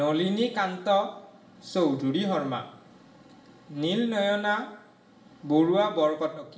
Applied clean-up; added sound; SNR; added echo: none; none; none; reverberation time 0.8 s.